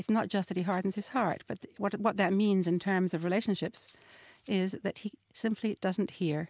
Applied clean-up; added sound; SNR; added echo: none; Rattle (instrument); 19 dB; none.